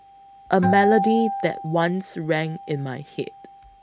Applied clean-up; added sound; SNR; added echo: none; Acoustic guitar; 6 dB; none.